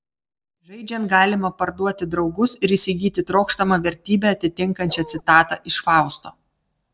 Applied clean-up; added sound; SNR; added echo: neural separator model SepFormer DNS4.